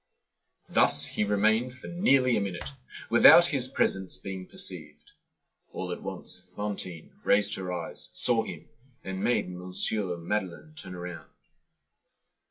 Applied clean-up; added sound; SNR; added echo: classical method WPE with log-MMSE.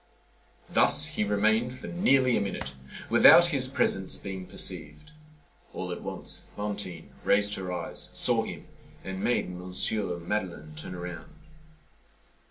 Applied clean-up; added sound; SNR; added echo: none; Clapping; 13 dB; reverberation time 0.2 s.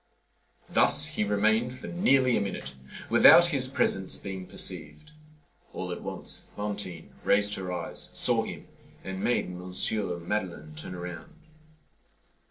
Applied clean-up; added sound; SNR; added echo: neural separator model SepFormer DNS4.